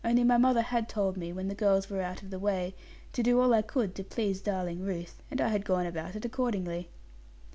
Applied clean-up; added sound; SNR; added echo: none; none; none; none.